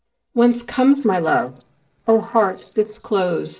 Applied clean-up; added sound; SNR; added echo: neural separator model SepFormer DNS4.